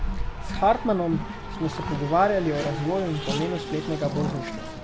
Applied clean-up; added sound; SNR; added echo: none; Race car, auto racing; 5 dB; none.